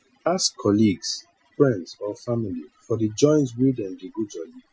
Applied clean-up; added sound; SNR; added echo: classical method Wiener filter.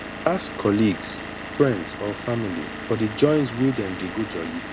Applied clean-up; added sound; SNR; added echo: none; Engine / Vehicle; 10 dB; none.